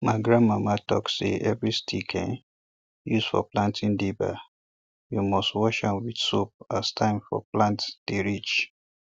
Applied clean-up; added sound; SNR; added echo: none; none; none; none.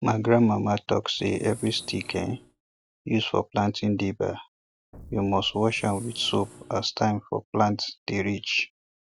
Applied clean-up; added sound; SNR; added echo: none; Engine + Explosion; 20 dB; none.